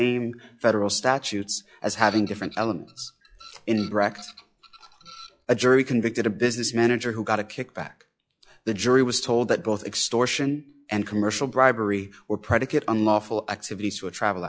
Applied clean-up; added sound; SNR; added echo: classical method log-MMSE.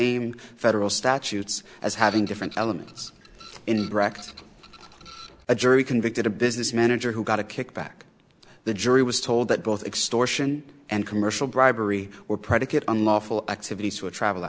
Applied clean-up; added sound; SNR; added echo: none; Printer; 20 dB; none.